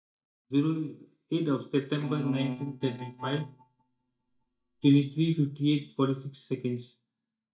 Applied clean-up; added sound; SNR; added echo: neural mask model DeepFilterNet 3.